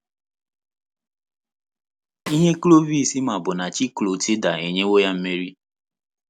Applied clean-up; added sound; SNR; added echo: none; Snare drum; 19 dB; none.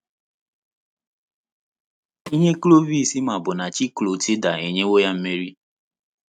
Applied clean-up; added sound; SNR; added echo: neural mask model RNNoise.